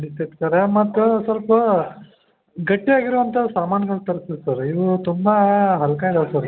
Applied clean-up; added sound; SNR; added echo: none; none; none; none.